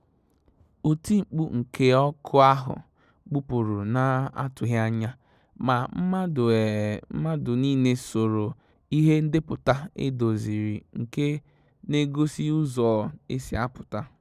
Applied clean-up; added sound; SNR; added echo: none; none; none; none.